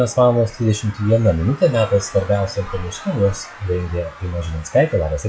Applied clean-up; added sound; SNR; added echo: classical method WPE with log-MMSE.